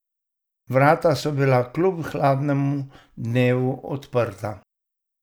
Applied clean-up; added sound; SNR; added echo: none; none; none; none.